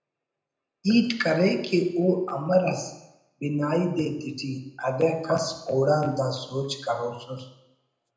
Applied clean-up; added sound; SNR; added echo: none; none; none; reverberation time 0.8 s.